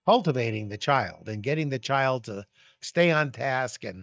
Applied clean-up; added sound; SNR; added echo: neural mask model DeepFilterNet 3.